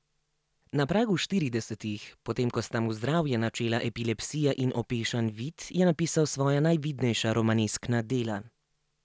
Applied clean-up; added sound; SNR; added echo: none; none; none; none.